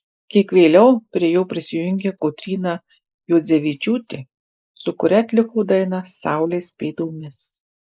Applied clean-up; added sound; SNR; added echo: neural mask model Resemble Enhance denoiser.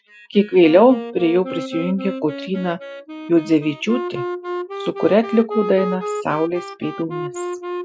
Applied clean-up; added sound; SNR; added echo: classical method Wiener filter.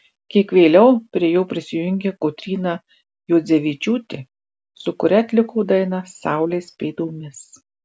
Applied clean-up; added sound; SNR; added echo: none; none; none; none.